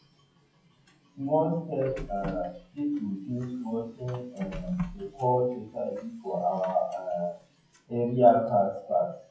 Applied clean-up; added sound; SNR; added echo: classical method WPE with log-MMSE.